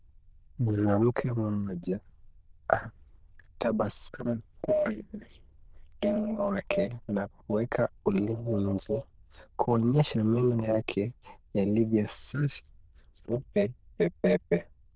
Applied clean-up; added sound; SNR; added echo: neural diffusion model UNIVERSE++.